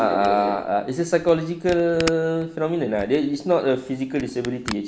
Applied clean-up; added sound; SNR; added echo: none; Camera; 17 dB; none.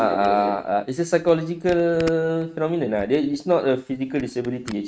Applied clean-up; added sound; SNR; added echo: neural mask model RNNoise.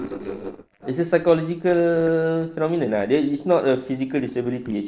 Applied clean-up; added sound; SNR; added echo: neural separator model SepFormer DNS4.